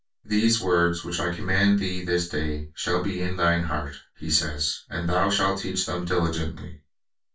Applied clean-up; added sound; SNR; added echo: none; none; none; reverberation time 0.2 s.